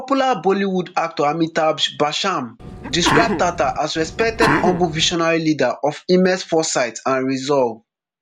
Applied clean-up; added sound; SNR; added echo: none; Sneeze; 3 dB; none.